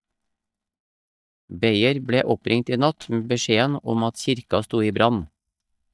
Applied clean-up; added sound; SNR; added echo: neural mask model DeepFilterNet 3.